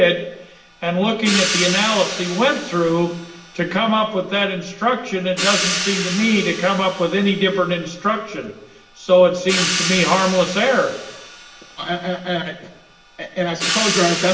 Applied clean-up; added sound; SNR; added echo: none; Hi-hat; 7 dB; reverberation time 1.0 s.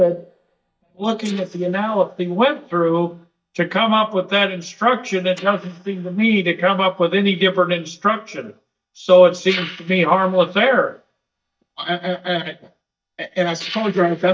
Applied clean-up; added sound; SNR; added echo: neural mask model DeepFilterNet 3.